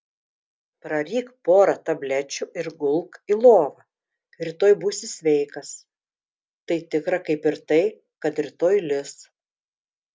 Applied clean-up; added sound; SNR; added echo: none; none; none; none.